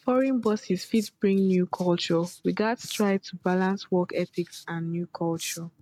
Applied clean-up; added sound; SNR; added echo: neural mask model RNNoise.